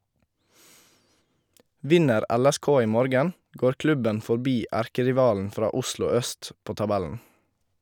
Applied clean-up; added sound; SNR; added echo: none; none; none; none.